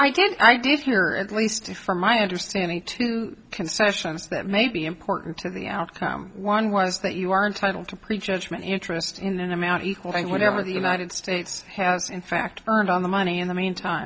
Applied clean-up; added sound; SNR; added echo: none; none; none; none.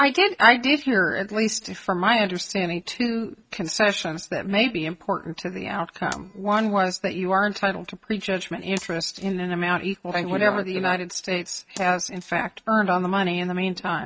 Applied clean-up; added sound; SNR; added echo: neural mask model RNNoise.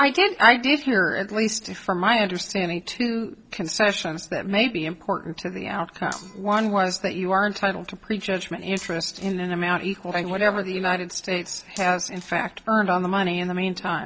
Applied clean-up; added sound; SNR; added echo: neural separator model SepFormer DNS4.